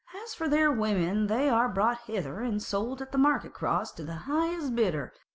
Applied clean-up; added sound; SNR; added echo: none; none; none; none.